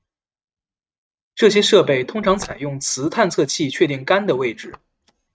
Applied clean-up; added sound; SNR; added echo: neural mask model RNNoise.